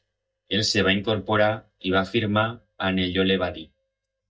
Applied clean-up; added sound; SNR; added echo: neural mask model DeepFilterNet 3.